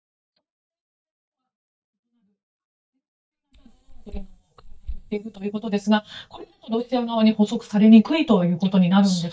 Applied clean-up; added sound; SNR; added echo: neural mask model DeepFilterNet 3.